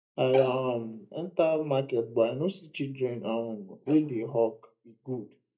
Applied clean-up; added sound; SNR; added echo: neural mask model DeepFilterNet 3.